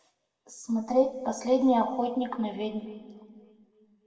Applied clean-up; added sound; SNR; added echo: none; none; none; reverberation time 1.7 s.